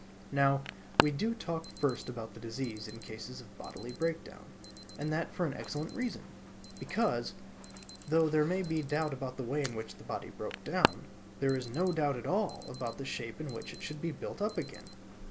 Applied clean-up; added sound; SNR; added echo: none; Alarm; 7 dB; none.